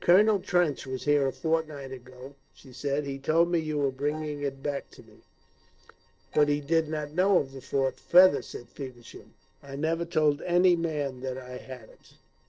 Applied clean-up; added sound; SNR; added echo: neural separator model SepFormer DNS4.